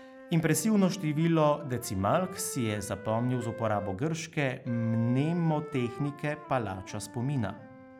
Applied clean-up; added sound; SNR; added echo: none; Wind instrument, woodwind instrument; 16 dB; none.